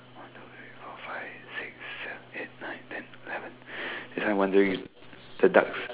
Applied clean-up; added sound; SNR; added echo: none; none; none; none.